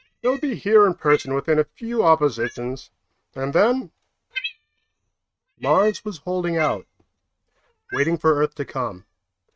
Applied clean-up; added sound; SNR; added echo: neural mask model RNNoise.